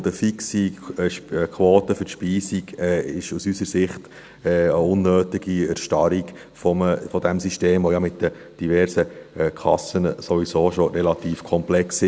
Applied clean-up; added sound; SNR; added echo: none; none; none; none.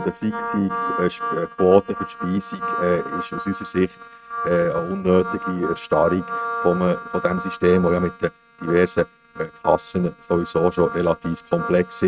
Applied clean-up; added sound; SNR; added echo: neural mask model RNNoise.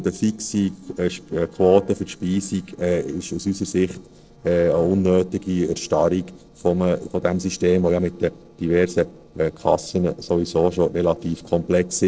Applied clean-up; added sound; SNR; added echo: neural separator model SepFormer DNS4.